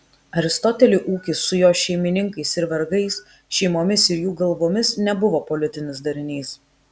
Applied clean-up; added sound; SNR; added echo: none; none; none; none.